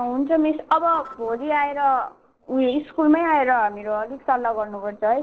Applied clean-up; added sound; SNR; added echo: neural separator model SepFormer DNS4.